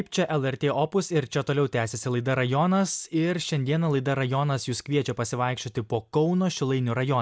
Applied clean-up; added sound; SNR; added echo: none; none; none; none.